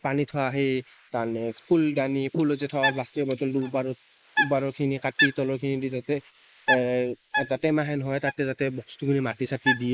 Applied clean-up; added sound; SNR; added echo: neural mask model Resemble Enhance denoiser.